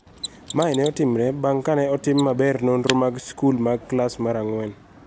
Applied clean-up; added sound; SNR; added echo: none; Mechanisms; 17 dB; none.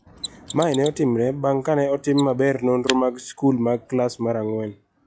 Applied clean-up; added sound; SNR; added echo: classical method log-MMSE.